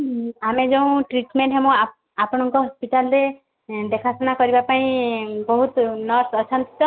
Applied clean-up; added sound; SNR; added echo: none; none; none; none.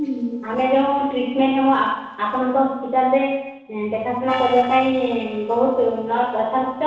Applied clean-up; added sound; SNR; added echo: neural separator model SepFormer DNS4.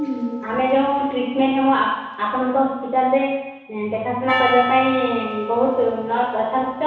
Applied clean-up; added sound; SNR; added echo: none; Percussion; 11 dB; reverberation time 1.1 s.